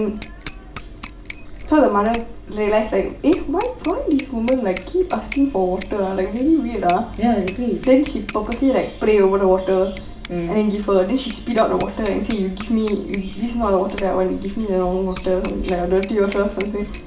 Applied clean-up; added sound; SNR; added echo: none; Bicycle bell; 18 dB; reverberation time 0.4 s.